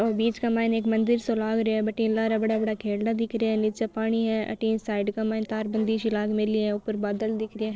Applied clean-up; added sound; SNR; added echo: neural separator model SepFormer DNS4.